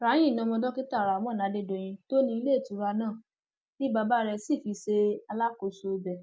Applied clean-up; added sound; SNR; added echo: none; none; none; none.